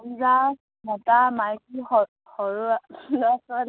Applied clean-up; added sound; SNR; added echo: none; none; none; none.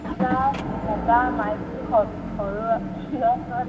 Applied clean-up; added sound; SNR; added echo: none; Motor vehicle (road) / Engine; 4 dB; reverberation time 2.6 s.